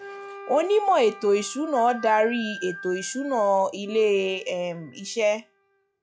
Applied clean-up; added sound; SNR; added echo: classical method log-MMSE.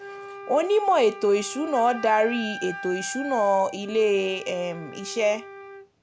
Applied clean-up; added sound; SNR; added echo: none; Wind instrument, woodwind instrument; 13 dB; none.